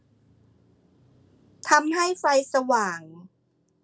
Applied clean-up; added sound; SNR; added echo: none; none; none; none.